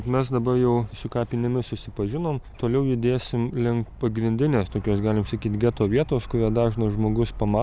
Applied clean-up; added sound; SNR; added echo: none; none; none; none.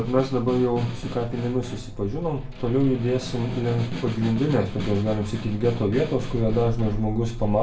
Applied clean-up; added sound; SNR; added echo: none; Snare drum; 13 dB; reverberation time 0.3 s.